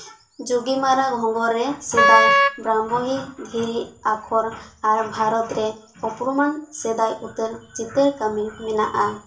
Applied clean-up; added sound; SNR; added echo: none; Wind instrument, woodwind instrument; -5 dB; reverberation time 0.4 s.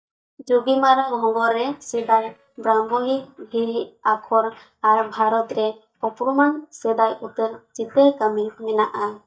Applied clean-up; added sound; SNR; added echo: neural mask model DeepFilterNet 3.